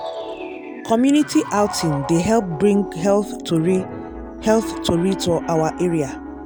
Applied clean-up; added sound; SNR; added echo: none; Piano; 10 dB; none.